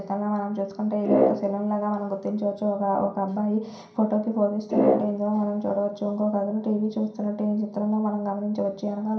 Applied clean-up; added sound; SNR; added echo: none; Brass instrument; 0 dB; reverberation time 0.5 s.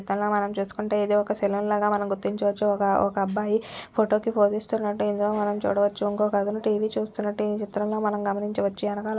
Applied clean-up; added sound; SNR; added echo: none; none; none; none.